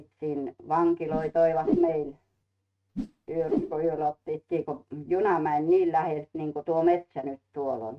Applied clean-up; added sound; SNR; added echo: neural mask model RNNoise.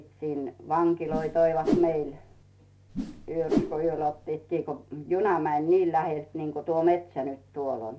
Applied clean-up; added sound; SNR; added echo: none; Whoosh, swoosh, swish; 4 dB; none.